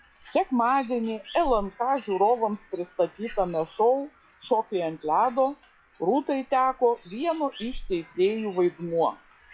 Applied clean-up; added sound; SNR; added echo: classical method log-MMSE.